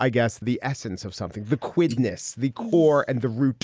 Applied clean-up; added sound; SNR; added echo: neural mask model Resemble Enhance denoiser.